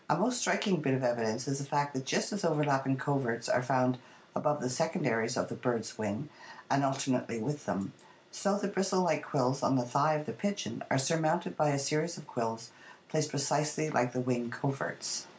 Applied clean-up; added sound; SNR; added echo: none; none; none; none.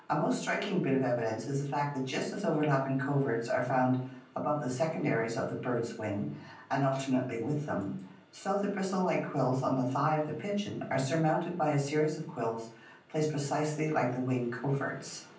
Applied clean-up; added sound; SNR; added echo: none; none; none; reverberation time 0.6 s.